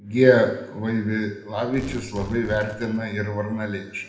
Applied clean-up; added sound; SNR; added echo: none; Tearing; 17 dB; reverberation time 0.8 s.